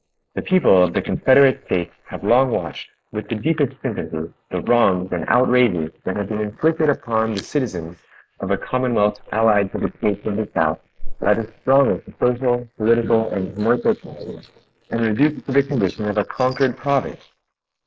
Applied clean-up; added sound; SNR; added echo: neural mask model Resemble Enhance denoiser.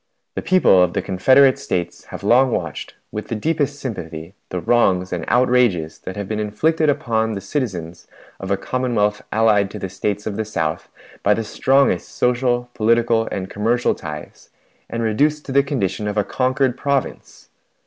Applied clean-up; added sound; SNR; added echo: none; none; none; none.